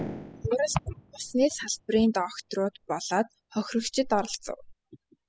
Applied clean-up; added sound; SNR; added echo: classical method spectral subtraction.